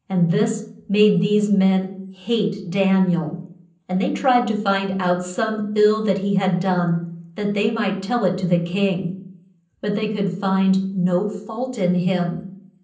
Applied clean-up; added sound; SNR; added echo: none; none; none; reverberation time 0.6 s.